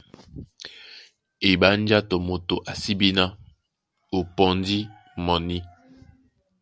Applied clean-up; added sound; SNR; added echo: none; none; none; none.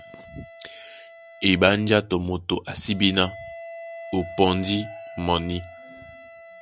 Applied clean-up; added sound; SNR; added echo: none; Wind instrument, woodwind instrument; 16 dB; none.